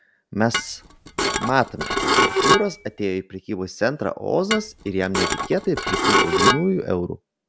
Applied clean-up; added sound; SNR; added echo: none; Dishes, pots, and pans / Glass; -2 dB; none.